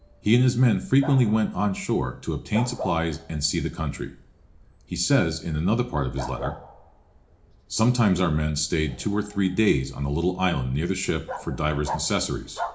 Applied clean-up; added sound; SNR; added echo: none; Bark; 16 dB; reverberation time 0.4 s.